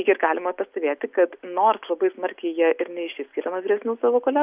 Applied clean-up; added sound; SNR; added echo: none; none; none; none.